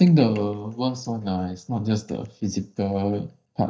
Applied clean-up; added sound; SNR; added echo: neural mask model DeepFilterNet 3.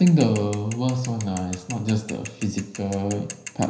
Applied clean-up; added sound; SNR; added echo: none; Mechanisms / Bicycle; 16 dB; reverberation time 0.9 s.